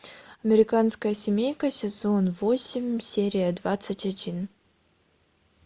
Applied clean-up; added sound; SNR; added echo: none; none; none; none.